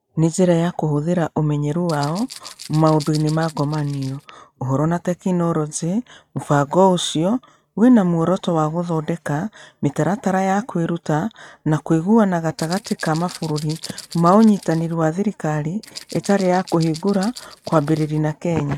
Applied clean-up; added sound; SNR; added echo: neural mask model RNNoise.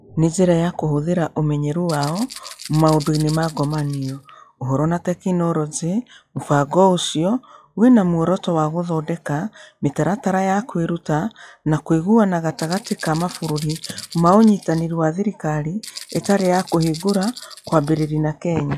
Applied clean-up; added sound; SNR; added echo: classical method log-MMSE.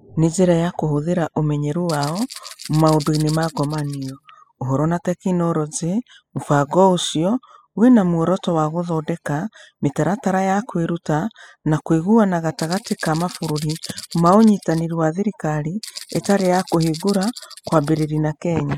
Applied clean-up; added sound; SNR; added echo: classical method spectral subtraction.